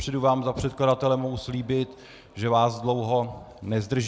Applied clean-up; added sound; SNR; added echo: none; none; none; none.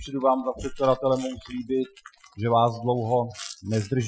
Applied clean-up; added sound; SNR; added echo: classical method Wiener filter.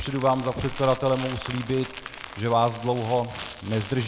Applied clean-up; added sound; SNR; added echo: none; Crumpling, crinkling; 12 dB; none.